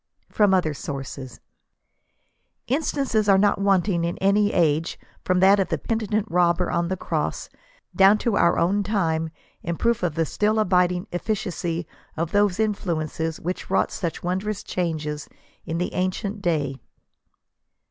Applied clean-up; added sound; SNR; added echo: none; none; none; none.